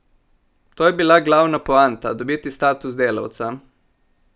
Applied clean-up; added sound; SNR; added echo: none; none; none; none.